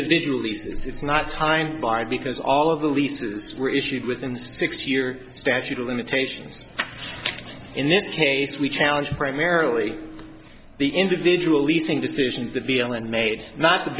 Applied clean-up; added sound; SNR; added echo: none; none; none; none.